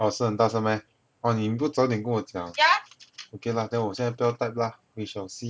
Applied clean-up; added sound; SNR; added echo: none; none; none; none.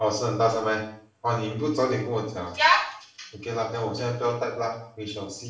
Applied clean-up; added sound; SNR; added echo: none; none; none; reverberation time 0.5 s.